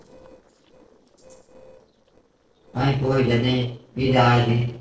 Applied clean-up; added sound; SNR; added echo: neural separator model SepFormer DNS4.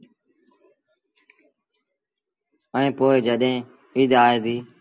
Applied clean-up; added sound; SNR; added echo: none; none; none; none.